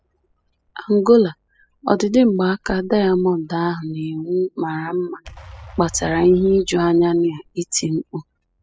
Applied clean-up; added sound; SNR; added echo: classical method spectral subtraction.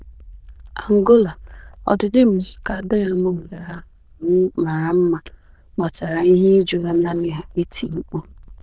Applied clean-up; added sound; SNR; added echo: neural diffusion model UNIVERSE++.